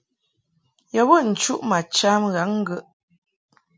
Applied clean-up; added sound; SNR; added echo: none; none; none; none.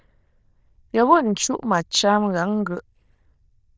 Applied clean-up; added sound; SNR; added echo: neural diffusion model UNIVERSE++.